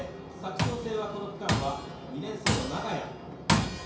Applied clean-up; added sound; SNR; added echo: none; Tools; -3 dB; reverberation time 0.6 s.